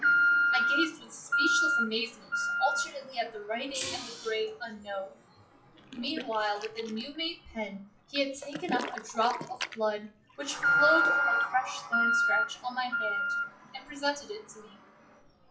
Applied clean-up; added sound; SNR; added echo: classical method WPE with log-MMSE.